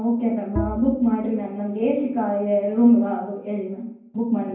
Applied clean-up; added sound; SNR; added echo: none; Bowed string instrument; 11 dB; reverberation time 0.9 s.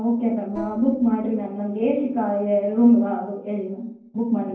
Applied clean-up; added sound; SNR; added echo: neural separator model SepFormer DNS4.